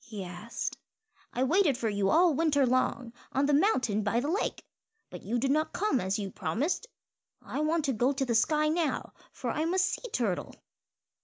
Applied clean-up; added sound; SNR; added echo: none; none; none; none.